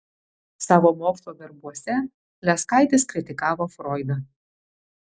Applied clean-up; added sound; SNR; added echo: none; none; none; none.